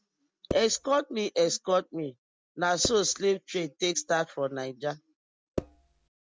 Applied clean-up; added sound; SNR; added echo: none; Percussion; 8 dB; none.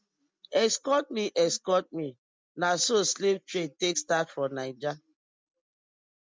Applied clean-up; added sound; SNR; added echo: none; none; none; none.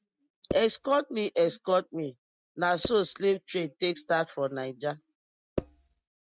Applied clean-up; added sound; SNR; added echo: neural mask model RNNoise.